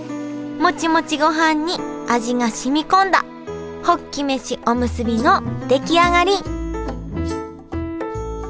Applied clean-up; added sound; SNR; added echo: none; none; none; none.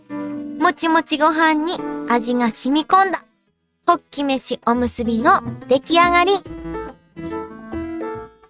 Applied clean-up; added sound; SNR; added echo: neural mask model RNNoise.